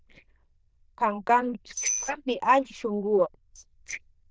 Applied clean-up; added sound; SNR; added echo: neural diffusion model UNIVERSE++.